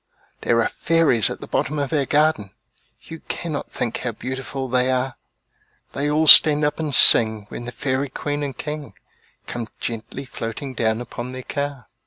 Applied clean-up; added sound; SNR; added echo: none; none; none; none.